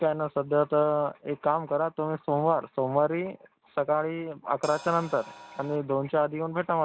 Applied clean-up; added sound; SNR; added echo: none; Crash cymbal; 17 dB; none.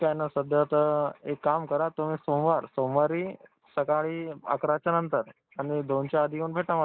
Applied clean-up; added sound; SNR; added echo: neural mask model Resemble Enhance denoiser.